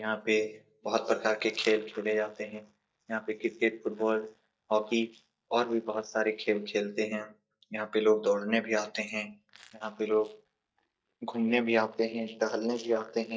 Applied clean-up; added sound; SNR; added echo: neural mask model DeepFilterNet 3.